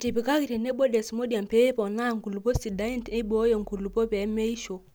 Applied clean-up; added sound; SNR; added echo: none; none; none; none.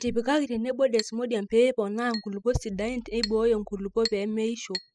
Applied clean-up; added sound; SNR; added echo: classical method spectral subtraction.